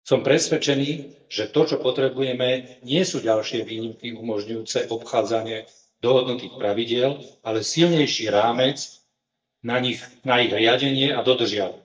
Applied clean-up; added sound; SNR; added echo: neural mask model DeepFilterNet 3.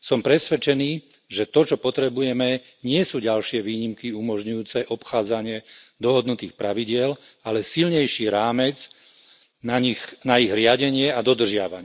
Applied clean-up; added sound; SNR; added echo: none; none; none; none.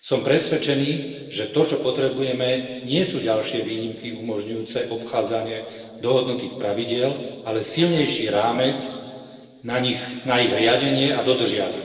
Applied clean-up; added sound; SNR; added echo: neural separator model SepFormer DNS4.